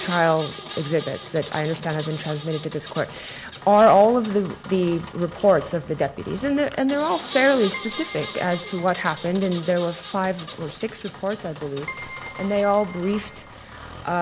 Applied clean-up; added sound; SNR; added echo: none; Keyboard (musical) + Engine; 14 dB; none.